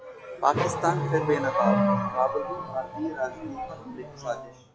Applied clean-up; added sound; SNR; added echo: classical method log-MMSE.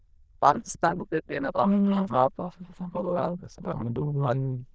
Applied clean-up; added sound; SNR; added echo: neural diffusion model UNIVERSE++.